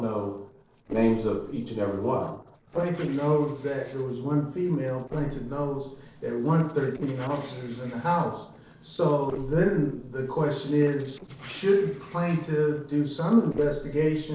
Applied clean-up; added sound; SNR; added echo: neural separator model SepFormer DNS4.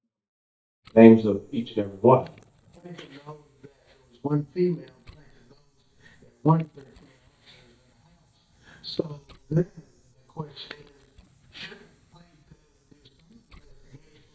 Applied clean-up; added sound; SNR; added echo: neural mask model DeepFilterNet 3.